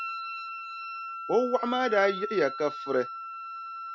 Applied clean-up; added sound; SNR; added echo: none; Wind instrument, woodwind instrument; 7 dB; none.